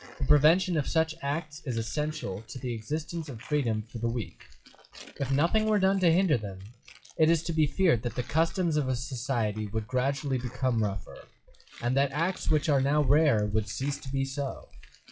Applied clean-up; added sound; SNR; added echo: classical method WPE with log-MMSE.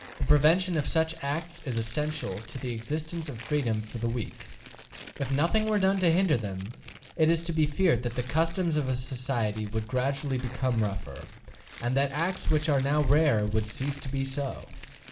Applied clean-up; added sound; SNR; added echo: none; Tearing; 20 dB; reverberation time 0.5 s.